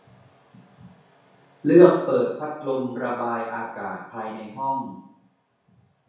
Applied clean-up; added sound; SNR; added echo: none; none; none; reverberation time 0.6 s.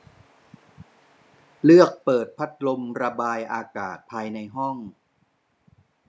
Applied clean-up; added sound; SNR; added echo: none; none; none; none.